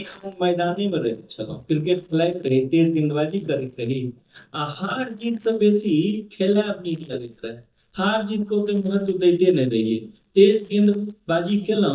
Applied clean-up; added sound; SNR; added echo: neural mask model DeepFilterNet 3.